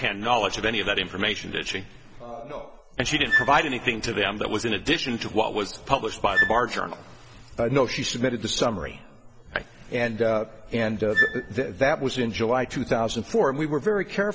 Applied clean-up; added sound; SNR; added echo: none; Wind instrument, woodwind instrument; 3 dB; none.